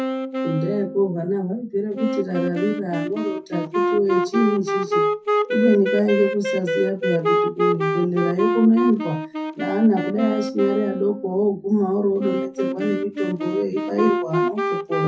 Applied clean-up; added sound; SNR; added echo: none; Wind instrument, woodwind instrument; 2 dB; reverberation time 0.3 s.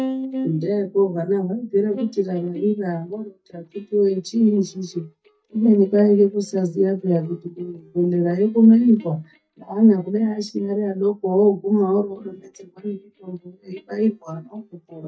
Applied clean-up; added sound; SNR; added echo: neural mask model DeepFilterNet 3.